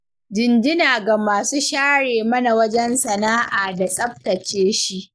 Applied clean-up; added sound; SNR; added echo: neural mask model Resemble Enhance denoiser.